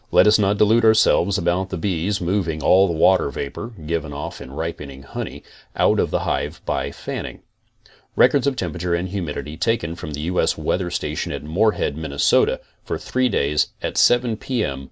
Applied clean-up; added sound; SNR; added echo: none; none; none; none.